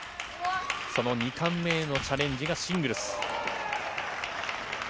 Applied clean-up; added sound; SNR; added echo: none; none; none; none.